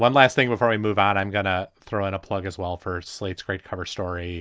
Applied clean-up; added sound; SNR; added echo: none; none; none; none.